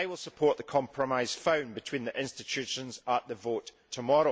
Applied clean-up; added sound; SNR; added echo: none; none; none; none.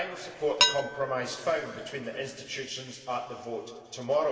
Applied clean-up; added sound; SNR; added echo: none; Dishes, pots, and pans; 2 dB; reverberation time 2.6 s.